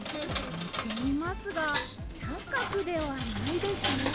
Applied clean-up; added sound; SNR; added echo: none; Coin (dropping); -2 dB; none.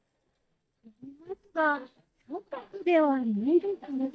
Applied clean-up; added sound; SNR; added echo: neural mask model DeepFilterNet 3.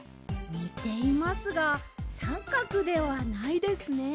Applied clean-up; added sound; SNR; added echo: none; none; none; none.